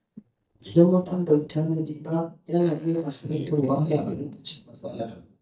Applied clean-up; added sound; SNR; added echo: neural mask model DeepFilterNet 3.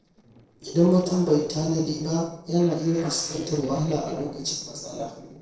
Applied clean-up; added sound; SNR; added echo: neural separator model SepFormer DNS4.